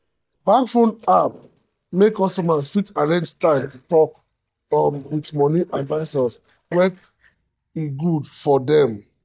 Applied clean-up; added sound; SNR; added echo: neural mask model DeepFilterNet 3.